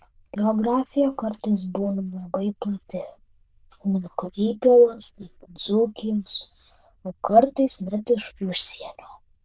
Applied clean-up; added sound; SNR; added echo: neural diffusion model UNIVERSE++.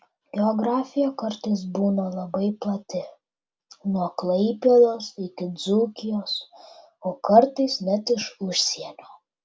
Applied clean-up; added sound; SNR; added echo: none; none; none; none.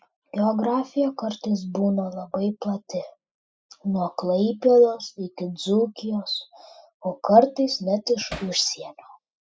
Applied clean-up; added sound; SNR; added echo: classical method spectral subtraction.